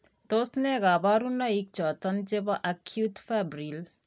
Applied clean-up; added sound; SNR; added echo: none; none; none; none.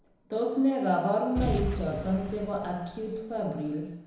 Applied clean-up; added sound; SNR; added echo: none; Boom; 8 dB; reverberation time 1.0 s.